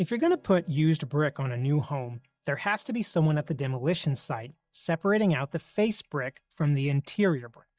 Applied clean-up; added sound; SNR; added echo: neural mask model DeepFilterNet 3.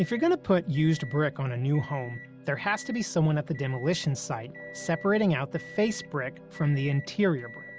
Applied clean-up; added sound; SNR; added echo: none; Microwave oven; 20 dB; none.